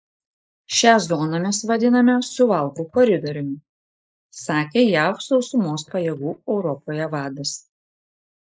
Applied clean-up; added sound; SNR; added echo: neural mask model Resemble Enhance denoiser.